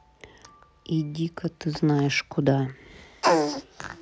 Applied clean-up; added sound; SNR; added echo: none; none; none; none.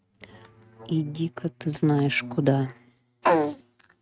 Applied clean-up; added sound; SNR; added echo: neural mask model RNNoise.